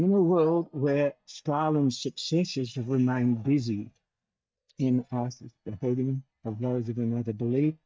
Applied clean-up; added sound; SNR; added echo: neural mask model DeepFilterNet 3.